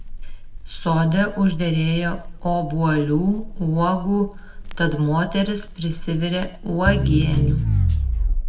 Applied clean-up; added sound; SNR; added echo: none; Crackle; 3 dB; reverberation time 0.5 s.